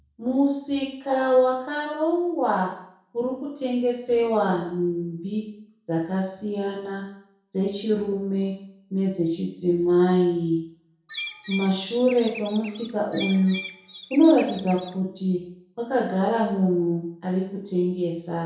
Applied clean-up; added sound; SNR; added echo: none; Bird; 13 dB; reverberation time 0.5 s.